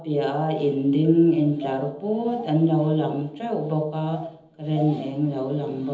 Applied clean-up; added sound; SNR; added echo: none; Bird vocalization, bird call, bird song; 18 dB; reverberation time 1.2 s.